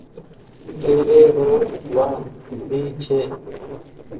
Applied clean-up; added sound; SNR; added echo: neural separator model SepFormer DNS4.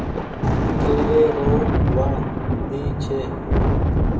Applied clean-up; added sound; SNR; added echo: none; Thunder; -5 dB; reverberation time 0.9 s.